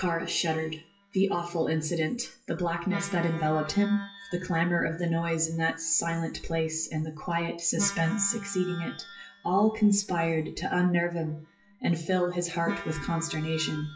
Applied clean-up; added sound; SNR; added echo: classical method WPE with log-MMSE.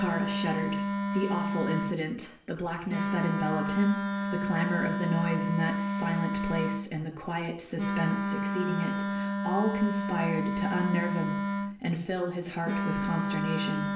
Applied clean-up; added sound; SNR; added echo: none; Wind instrument, woodwind instrument; -1 dB; reverberation time 0.7 s.